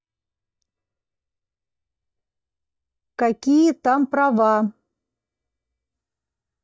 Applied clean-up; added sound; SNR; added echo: neural mask model DeepFilterNet 3.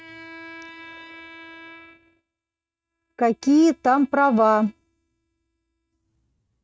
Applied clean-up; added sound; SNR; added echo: neural mask model RNNoise.